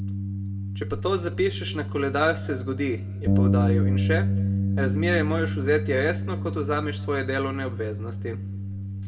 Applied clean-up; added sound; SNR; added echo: none; Bass guitar; -2 dB; reverberation time 1.2 s.